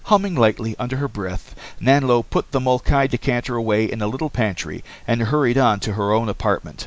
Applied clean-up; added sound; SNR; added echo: none; none; none; none.